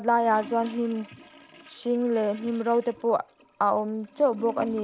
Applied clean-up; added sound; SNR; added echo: none; Toilet flush / Gurgling; 19 dB; none.